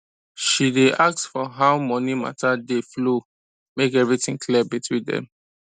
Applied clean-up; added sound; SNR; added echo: none; none; none; none.